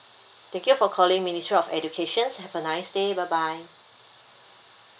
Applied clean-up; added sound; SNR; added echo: none; none; none; none.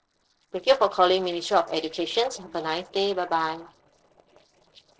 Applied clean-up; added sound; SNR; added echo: neural separator model SepFormer DNS4.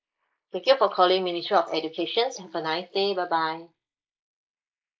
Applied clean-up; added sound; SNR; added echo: neural mask model Resemble Enhance denoiser.